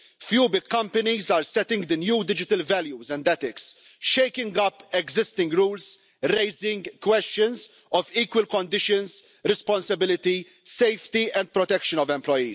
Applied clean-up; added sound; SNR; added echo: none; none; none; none.